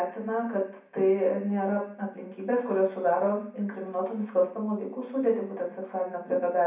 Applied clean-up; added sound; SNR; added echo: none; none; none; reverberation time 0.6 s.